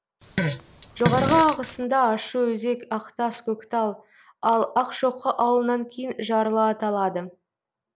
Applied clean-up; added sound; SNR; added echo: none; Fart; 2 dB; none.